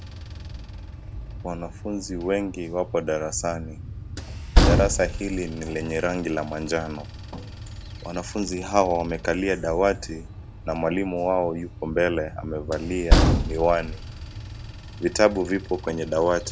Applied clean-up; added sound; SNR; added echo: none; Train; 1 dB; none.